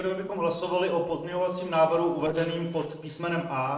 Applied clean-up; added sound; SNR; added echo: neural separator model SepFormer DNS4.